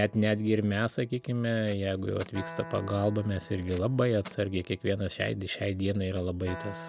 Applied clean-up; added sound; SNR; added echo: none; Acoustic guitar + Packing tape, duct tape; 17 dB; none.